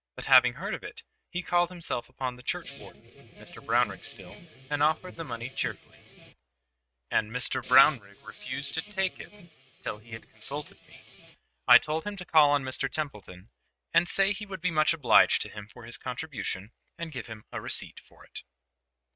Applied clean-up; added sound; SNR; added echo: neural mask model RNNoise.